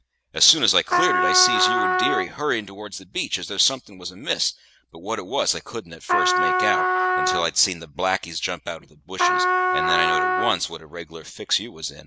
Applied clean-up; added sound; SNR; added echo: none; Trumpet; -3 dB; none.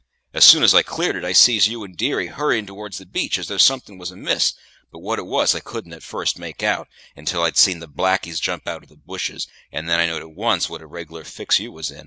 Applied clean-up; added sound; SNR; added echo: none; none; none; none.